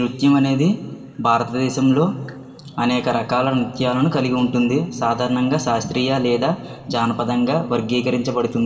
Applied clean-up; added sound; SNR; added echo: none; none; none; reverberation time 2.6 s.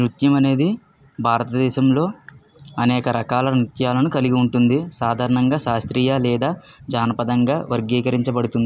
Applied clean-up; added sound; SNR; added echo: none; none; none; none.